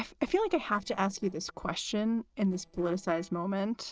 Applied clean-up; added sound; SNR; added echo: neural separator model SepFormer DNS4.